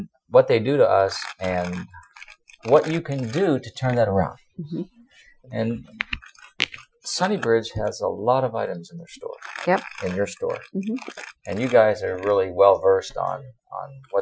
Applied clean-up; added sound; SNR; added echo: classical method Wiener filter.